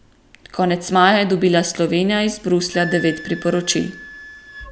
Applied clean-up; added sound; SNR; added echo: none; Wind instrument, woodwind instrument; 18 dB; none.